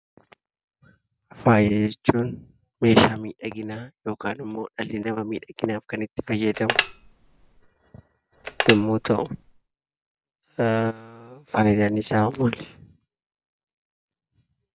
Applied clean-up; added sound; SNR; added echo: none; Telephone; 4 dB; none.